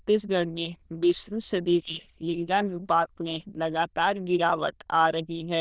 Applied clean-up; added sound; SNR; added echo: neural diffusion model UNIVERSE++.